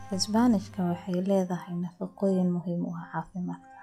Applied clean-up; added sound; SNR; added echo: classical method log-MMSE.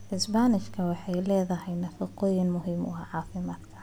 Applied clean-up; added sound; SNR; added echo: none; none; none; none.